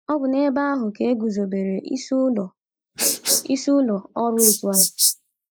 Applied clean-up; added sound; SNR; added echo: neural mask model Resemble Enhance denoiser.